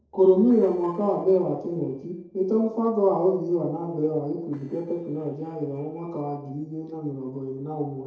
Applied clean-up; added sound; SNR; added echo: neural separator model SepFormer DNS4.